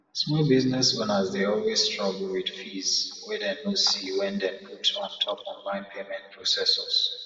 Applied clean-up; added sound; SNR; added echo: none; none; none; reverberation time 1.5 s.